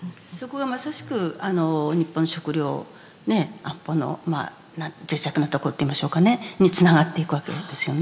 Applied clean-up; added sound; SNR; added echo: none; none; none; none.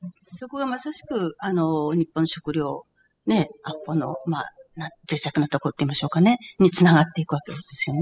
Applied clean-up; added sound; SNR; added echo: classical method spectral subtraction.